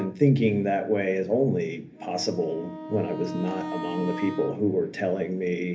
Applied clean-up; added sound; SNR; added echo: none; Wind instrument, woodwind instrument; 13 dB; reverberation time 0.3 s.